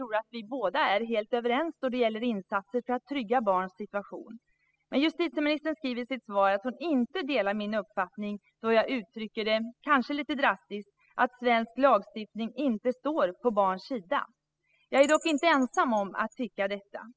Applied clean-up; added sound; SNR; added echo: classical method spectral subtraction.